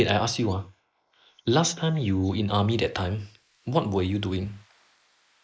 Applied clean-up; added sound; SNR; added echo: neural mask model Resemble Enhance denoiser.